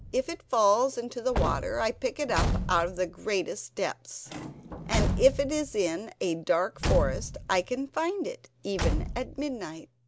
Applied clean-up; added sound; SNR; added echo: none; Slam / Truck / Car; 4 dB; none.